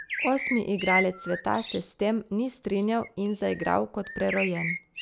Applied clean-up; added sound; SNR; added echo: none; Bird; 7 dB; none.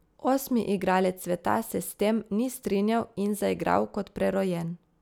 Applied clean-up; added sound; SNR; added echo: none; none; none; none.